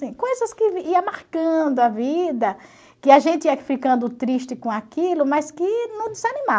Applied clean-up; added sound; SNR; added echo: none; none; none; none.